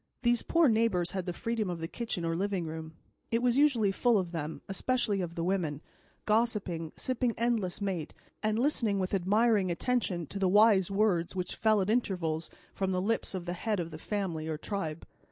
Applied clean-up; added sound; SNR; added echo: neural mask model Resemble Enhance denoiser.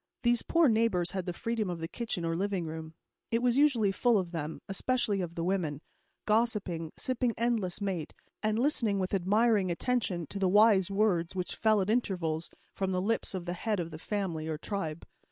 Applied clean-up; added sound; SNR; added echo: neural separator model SepFormer WHAM!.